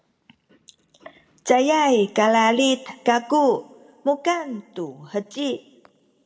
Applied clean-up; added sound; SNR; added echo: none; none; none; reverberation time 1.0 s.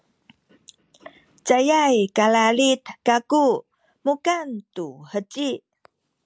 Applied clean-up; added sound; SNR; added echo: none; none; none; none.